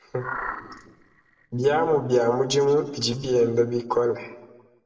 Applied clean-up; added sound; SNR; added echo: neural separator model SepFormer DNS4.